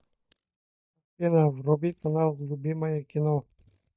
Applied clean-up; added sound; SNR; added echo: neural mask model DeepFilterNet 3.